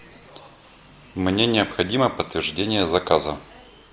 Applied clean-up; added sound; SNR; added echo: none; none; none; none.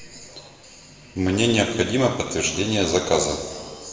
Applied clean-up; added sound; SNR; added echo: none; none; none; reverberation time 1.7 s.